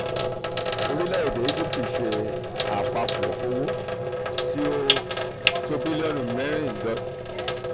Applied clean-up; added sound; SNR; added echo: none; Sink (filling or washing); -2 dB; none.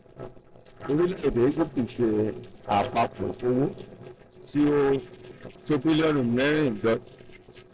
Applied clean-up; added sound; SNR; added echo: neural separator model SepFormer DNS4.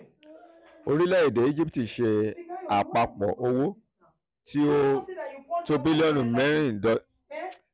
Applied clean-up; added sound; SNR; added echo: none; none; none; none.